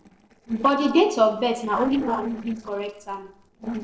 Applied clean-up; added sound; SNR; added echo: neural separator model SepFormer DNS4.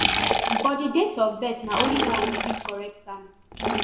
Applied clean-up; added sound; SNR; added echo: none; Liquid; -2 dB; reverberation time 0.6 s.